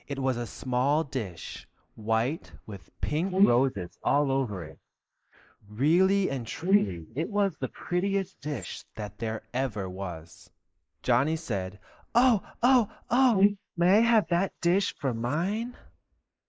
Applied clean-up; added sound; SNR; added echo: neural mask model Resemble Enhance denoiser.